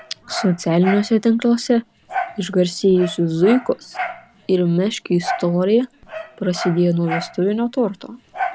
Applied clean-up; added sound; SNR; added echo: none; Dog; 12 dB; none.